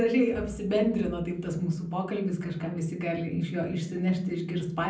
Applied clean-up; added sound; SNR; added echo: none; none; none; reverberation time 0.6 s.